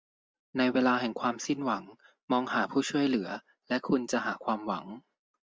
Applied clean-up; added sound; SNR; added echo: none; none; none; none.